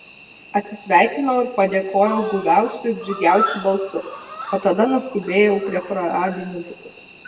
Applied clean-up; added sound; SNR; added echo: none; Cricket; 13 dB; reverberation time 0.9 s.